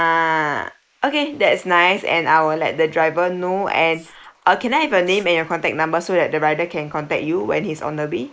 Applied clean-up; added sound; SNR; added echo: neural mask model Resemble Enhance denoiser.